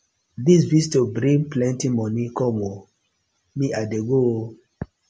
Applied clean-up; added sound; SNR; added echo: none; none; none; none.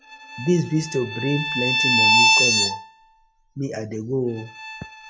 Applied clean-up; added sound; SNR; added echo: classical method log-MMSE.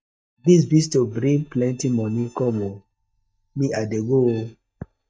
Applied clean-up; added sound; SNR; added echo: neural mask model DeepFilterNet 3.